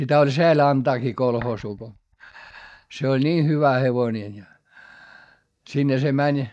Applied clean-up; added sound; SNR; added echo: neural mask model DeepFilterNet 3.